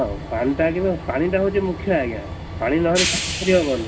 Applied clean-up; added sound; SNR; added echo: none; Train; 7 dB; reverberation time 2.1 s.